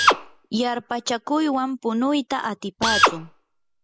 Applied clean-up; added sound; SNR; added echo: none; Drill; 0 dB; none.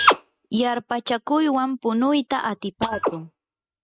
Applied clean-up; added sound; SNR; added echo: neural mask model RNNoise.